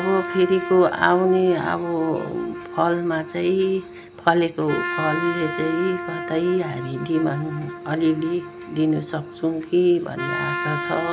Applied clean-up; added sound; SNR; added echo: none; Trumpet; 9 dB; none.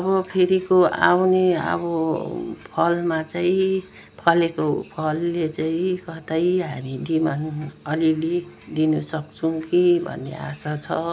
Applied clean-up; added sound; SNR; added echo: none; none; none; none.